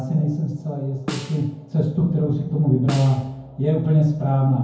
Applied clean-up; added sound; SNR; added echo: none; Snare drum; 16 dB; reverberation time 0.9 s.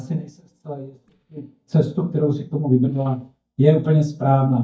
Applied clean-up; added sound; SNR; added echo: neural mask model DeepFilterNet 3.